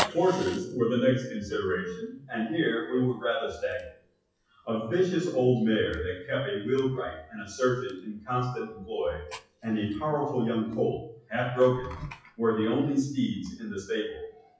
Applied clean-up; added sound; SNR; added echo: classical method WPE with log-MMSE.